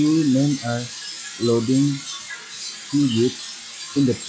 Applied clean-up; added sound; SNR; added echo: classical method log-MMSE.